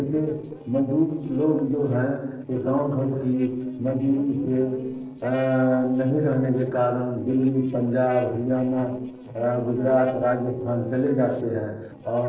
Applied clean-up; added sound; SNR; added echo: neural separator model SepFormer DNS4.